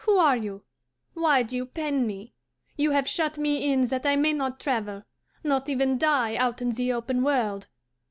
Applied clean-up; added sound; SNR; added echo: none; none; none; none.